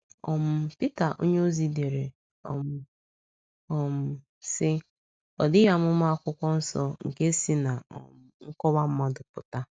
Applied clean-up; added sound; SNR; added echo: none; none; none; none.